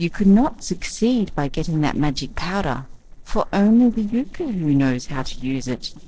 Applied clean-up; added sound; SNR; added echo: neural separator model SepFormer DNS4.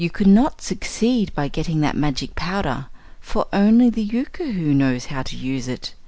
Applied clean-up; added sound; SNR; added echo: none; none; none; none.